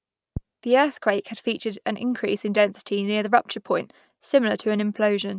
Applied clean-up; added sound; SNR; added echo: none; none; none; none.